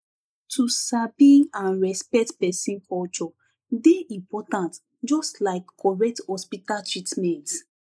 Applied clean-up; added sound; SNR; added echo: neural mask model Resemble Enhance denoiser.